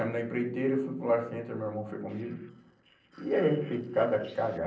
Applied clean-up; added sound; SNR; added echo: neural separator model SepFormer DNS4.